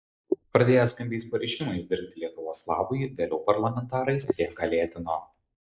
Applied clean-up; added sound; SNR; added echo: neural mask model Resemble Enhance denoiser.